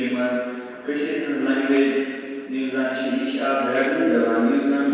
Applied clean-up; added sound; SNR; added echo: none; Bicycle bell; 17 dB; reverberation time 1.9 s.